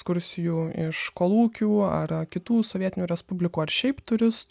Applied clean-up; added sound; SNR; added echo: none; none; none; none.